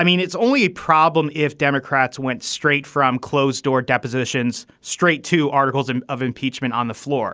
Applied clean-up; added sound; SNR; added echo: none; none; none; none.